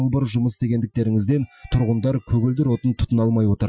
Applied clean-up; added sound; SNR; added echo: classical method Wiener filter.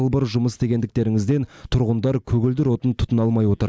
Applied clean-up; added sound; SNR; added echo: none; none; none; none.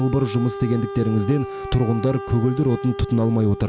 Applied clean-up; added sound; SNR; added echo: none; Wind instrument, woodwind instrument; 11 dB; none.